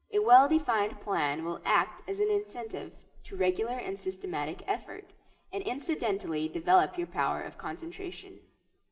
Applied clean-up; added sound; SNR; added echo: none; none; none; reverberation time 0.8 s.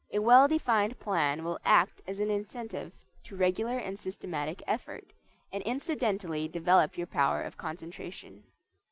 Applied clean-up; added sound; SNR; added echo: none; none; none; none.